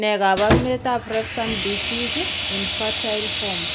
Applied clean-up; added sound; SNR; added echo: none; Sawing; 0 dB; none.